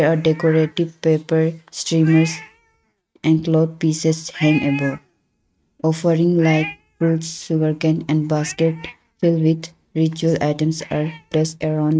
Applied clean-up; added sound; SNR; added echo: neural mask model RNNoise.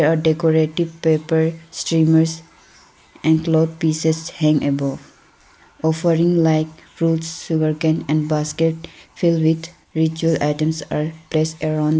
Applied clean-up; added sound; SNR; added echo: none; none; none; none.